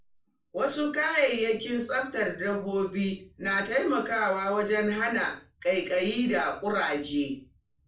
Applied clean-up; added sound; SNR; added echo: none; none; none; reverberation time 0.3 s.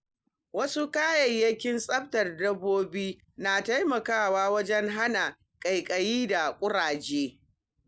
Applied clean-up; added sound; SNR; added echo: none; none; none; none.